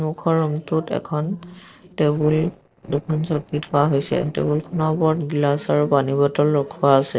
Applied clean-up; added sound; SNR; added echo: neural separator model SepFormer DNS4.